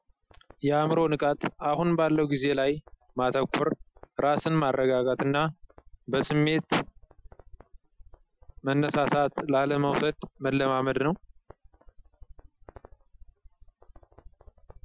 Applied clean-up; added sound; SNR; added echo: classical method Wiener filter.